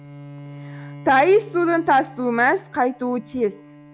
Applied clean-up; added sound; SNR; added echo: none; Bowed string instrument; 19 dB; none.